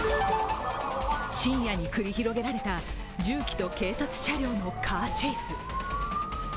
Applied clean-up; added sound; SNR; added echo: none; none; none; none.